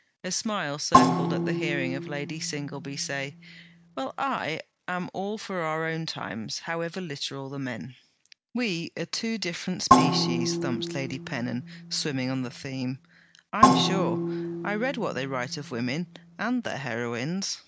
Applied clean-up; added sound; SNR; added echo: none; Percussion; -3 dB; none.